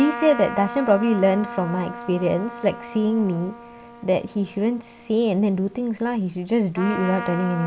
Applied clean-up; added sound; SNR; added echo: none; Trumpet; 12 dB; none.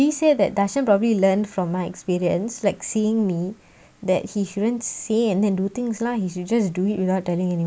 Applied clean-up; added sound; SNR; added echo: none; none; none; none.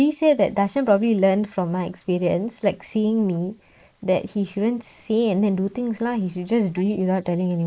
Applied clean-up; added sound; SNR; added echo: neural mask model Resemble Enhance denoiser.